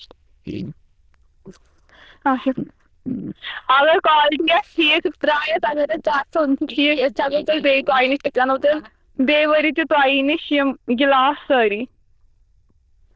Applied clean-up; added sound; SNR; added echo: neural diffusion model UNIVERSE++.